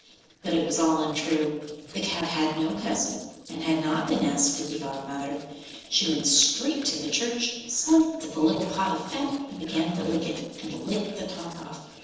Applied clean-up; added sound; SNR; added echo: neural separator model SepFormer DNS4.